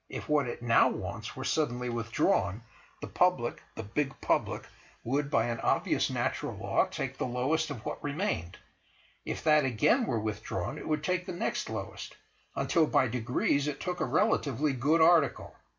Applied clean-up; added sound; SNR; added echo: none; none; none; none.